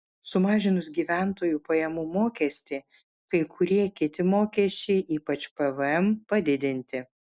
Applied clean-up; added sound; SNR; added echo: none; none; none; none.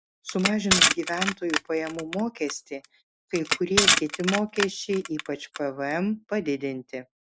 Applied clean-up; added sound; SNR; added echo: none; Crushing; -1 dB; none.